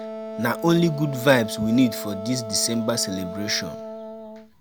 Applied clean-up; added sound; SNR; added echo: none; Wind instrument, woodwind instrument; 10 dB; none.